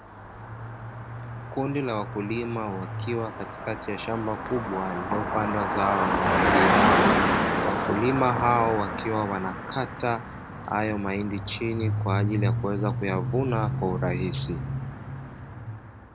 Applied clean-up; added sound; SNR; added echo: none; Car passing by; -2 dB; none.